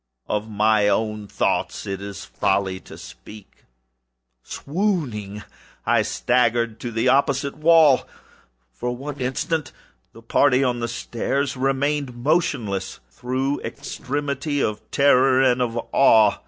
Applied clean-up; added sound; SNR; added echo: neural separator model SepFormer DNS4.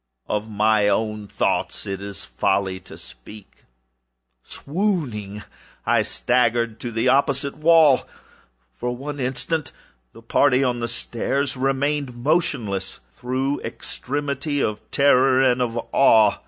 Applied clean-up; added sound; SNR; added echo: none; none; none; none.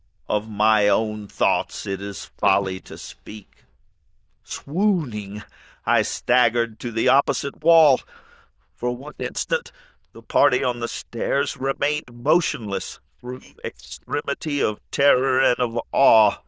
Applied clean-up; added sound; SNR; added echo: neural diffusion model UNIVERSE++.